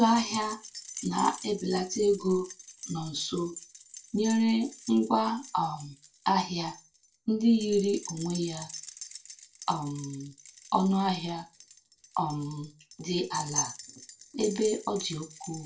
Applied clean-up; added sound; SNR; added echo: none; Keys jangling; 14 dB; reverberation time 0.2 s.